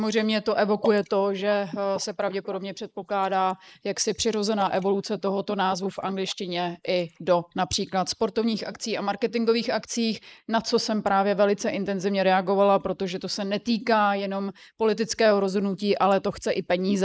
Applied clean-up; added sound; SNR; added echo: neural mask model Resemble Enhance denoiser.